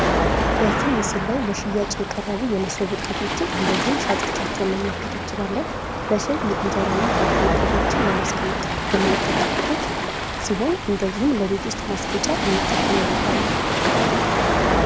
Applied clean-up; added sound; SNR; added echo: none; Waves, surf + Car passing by / Traffic noise, roadway noise / Engine; -4 dB; none.